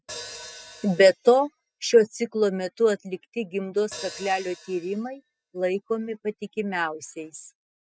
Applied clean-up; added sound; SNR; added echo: classical method spectral subtraction.